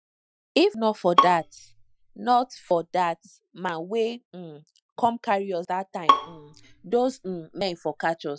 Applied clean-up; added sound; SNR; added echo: classical method Wiener filter.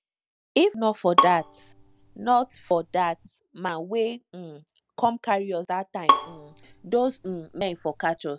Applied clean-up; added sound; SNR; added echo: none; Bowed string instrument; 2 dB; none.